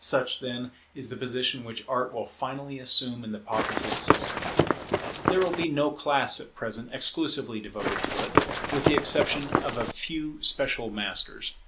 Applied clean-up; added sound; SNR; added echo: none; Run; -3 dB; none.